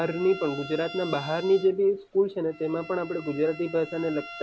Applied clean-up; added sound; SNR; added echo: none; Bowed string instrument; 16 dB; none.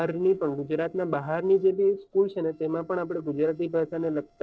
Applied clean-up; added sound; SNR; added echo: neural separator model SepFormer DNS4.